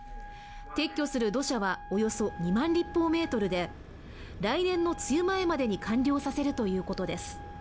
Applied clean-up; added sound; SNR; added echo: none; Wind instrument, woodwind instrument; 17 dB; none.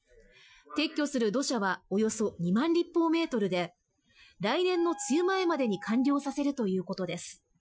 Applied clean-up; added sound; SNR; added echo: classical method Wiener filter.